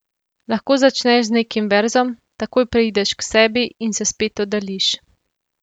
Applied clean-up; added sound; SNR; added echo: none; none; none; none.